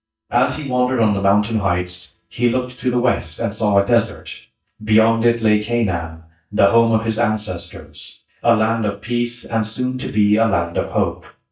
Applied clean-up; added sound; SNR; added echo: neural mask model DeepFilterNet 3.